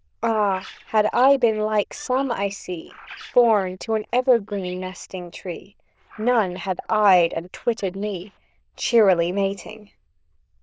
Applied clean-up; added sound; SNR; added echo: neural diffusion model UNIVERSE++.